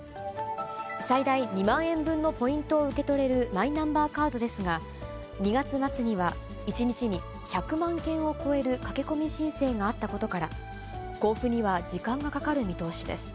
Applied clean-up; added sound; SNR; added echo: none; none; none; none.